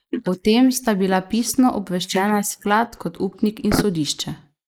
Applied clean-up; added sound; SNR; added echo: neural mask model Resemble Enhance denoiser.